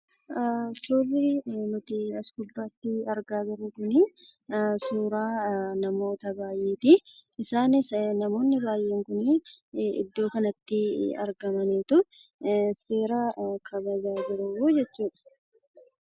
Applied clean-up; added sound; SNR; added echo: none; Bowed string instrument; 15 dB; none.